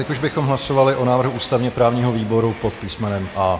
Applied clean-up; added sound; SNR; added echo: none; Train; 19 dB; none.